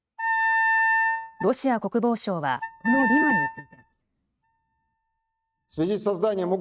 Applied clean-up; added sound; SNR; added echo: neural mask model RNNoise.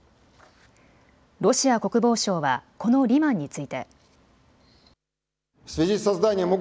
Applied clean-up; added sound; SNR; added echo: none; none; none; none.